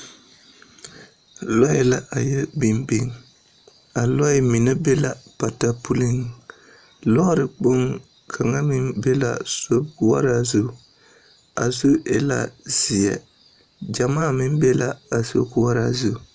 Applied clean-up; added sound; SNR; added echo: none; none; none; none.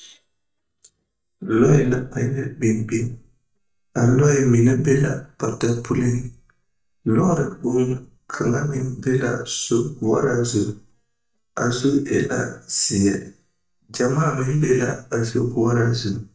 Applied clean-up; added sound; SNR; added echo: neural mask model DeepFilterNet 3.